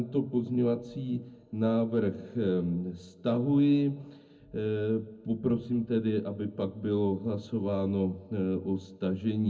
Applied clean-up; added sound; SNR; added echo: none; none; none; reverberation time 0.4 s.